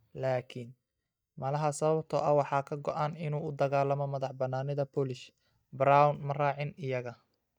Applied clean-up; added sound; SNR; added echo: neural mask model DeepFilterNet 3.